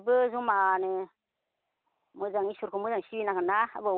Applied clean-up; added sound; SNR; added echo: none; none; none; none.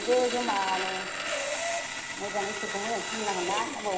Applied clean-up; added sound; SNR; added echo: none; Sawing; 2 dB; reverberation time 0.9 s.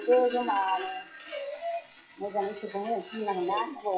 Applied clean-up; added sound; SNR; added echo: classical method WPE with log-MMSE.